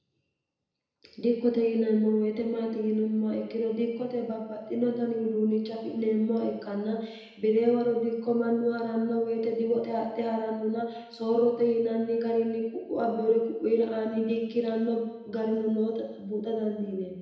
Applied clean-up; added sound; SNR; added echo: none; none; none; reverberation time 1.0 s.